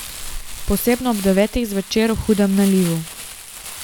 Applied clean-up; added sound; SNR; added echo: none; Crumpling, crinkling; 12 dB; none.